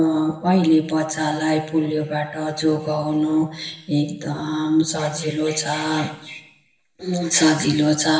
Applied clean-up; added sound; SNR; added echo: none; none; none; reverberation time 1.0 s.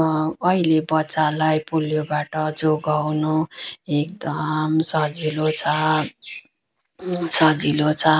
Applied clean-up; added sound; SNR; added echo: none; none; none; none.